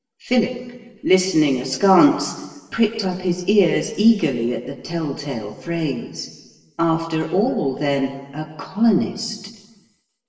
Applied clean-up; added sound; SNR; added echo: none; none; none; reverberation time 1.4 s.